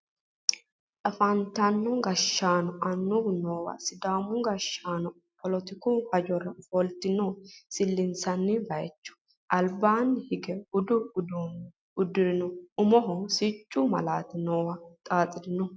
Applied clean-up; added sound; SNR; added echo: none; none; none; none.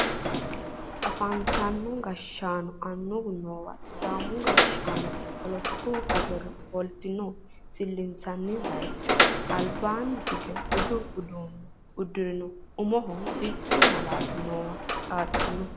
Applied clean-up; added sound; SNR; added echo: none; Door; -3 dB; none.